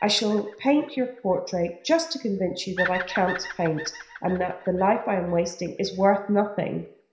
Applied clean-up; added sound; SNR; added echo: none; Bird vocalization, bird call, bird song; 14 dB; reverberation time 0.5 s.